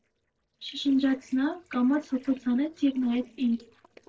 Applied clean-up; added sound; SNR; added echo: neural separator model SepFormer DNS4.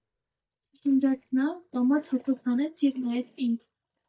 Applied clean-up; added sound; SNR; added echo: neural mask model DeepFilterNet 3.